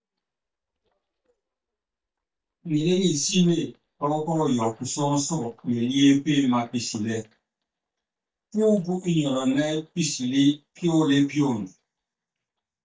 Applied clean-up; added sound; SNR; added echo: neural mask model DeepFilterNet 3.